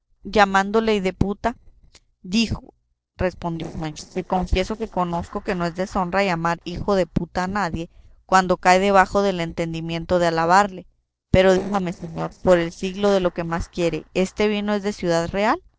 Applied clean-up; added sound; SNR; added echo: neural separator model SepFormer DNS4.